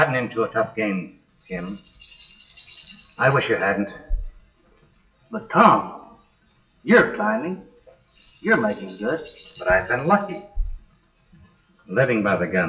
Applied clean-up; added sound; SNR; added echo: classical method WPE with log-MMSE.